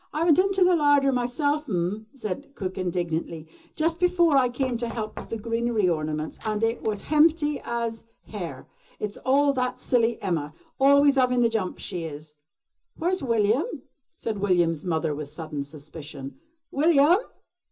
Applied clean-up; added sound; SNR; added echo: none; Knock; 18 dB; reverberation time 0.2 s.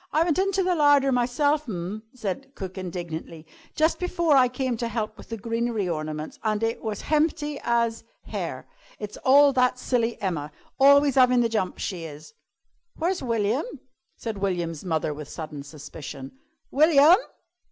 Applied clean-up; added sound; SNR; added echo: none; none; none; none.